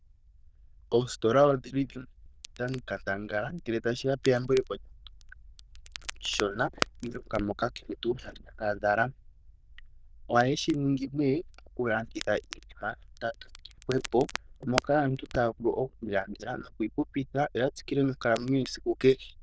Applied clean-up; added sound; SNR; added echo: neural diffusion model UNIVERSE++.